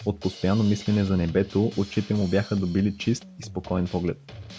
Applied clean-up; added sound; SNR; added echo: none; Drum kit; 18 dB; none.